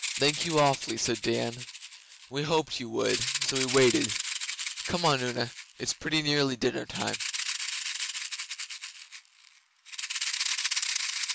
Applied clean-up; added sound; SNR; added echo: none; Rattle (instrument); 4 dB; none.